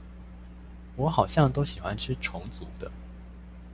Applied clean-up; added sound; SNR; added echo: none; none; none; none.